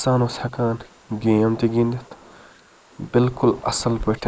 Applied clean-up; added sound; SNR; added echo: neural mask model Resemble Enhance denoiser.